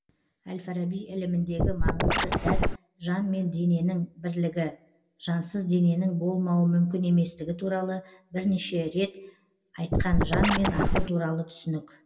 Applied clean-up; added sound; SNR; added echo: none; Scratching (performance technique); -4 dB; reverberation time 0.1 s.